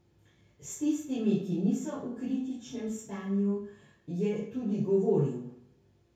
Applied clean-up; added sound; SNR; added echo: none; none; none; reverberation time 0.6 s.